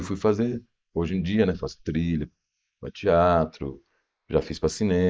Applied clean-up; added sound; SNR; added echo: neural mask model Resemble Enhance denoiser.